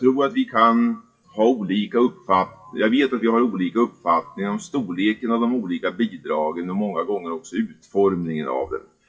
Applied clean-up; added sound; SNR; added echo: classical method WPE with log-MMSE.